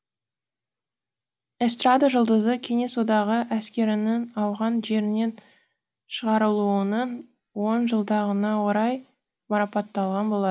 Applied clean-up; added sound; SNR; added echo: neural mask model Resemble Enhance denoiser.